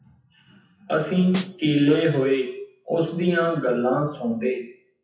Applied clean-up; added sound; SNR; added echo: classical method WPE with log-MMSE.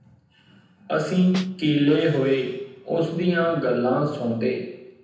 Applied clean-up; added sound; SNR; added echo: none; Snare drum; 11 dB; reverberation time 0.8 s.